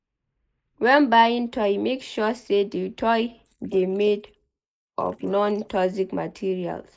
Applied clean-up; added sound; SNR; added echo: neural mask model Resemble Enhance denoiser.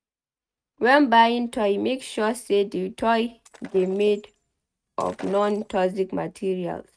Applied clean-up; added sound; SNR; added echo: neural mask model RNNoise.